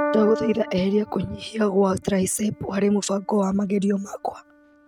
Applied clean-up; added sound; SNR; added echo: neural mask model RNNoise.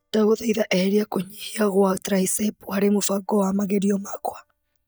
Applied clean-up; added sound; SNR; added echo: neural mask model DeepFilterNet 3.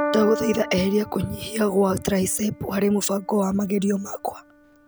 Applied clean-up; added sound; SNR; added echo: none; Piano; 11 dB; none.